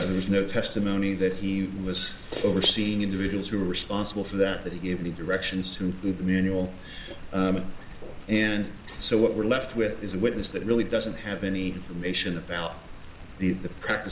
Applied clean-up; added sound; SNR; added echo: none; Rain; 11 dB; reverberation time 0.9 s.